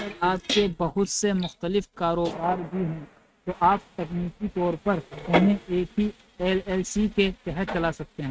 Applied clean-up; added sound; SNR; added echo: neural mask model RNNoise.